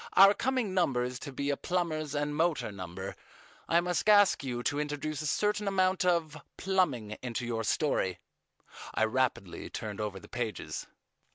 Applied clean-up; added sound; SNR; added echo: none; none; none; none.